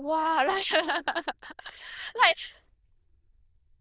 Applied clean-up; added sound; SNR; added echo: neural diffusion model UNIVERSE++.